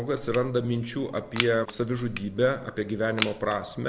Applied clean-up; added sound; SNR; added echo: none; Crushing; 10 dB; none.